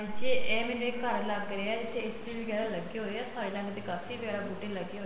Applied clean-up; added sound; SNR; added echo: none; Insect; 17 dB; reverberation time 1.1 s.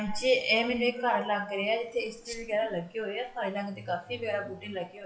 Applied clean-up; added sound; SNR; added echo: classical method WPE with log-MMSE.